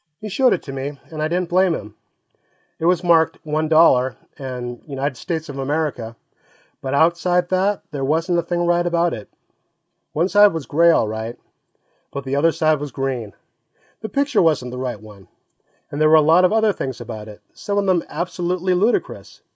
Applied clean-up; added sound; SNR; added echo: none; none; none; none.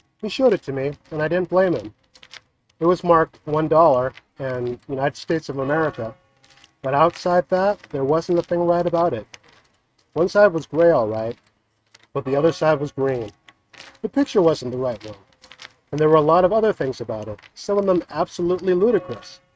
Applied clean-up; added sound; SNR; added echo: neural mask model RNNoise.